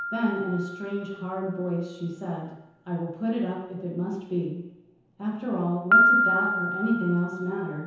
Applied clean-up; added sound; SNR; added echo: none; Piano; -1 dB; reverberation time 0.9 s.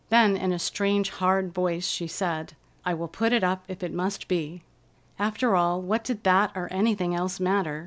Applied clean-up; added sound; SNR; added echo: none; none; none; none.